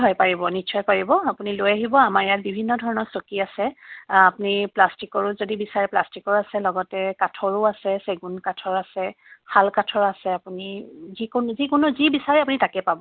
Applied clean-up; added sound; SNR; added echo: none; none; none; none.